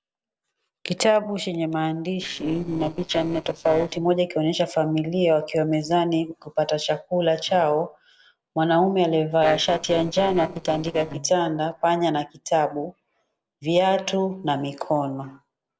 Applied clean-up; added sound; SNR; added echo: neural separator model SepFormer DNS4.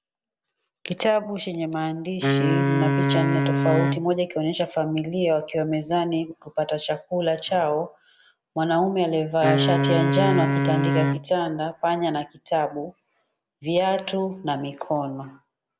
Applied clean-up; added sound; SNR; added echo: none; Wind instrument, woodwind instrument; -2 dB; none.